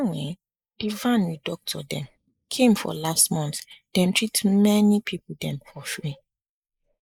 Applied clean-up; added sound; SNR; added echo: neural mask model Resemble Enhance denoiser.